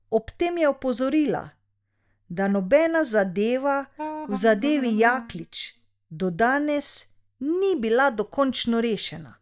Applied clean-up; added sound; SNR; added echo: neural mask model DeepFilterNet 3.